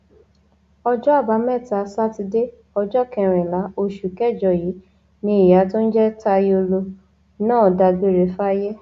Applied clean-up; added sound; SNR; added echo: none; none; none; none.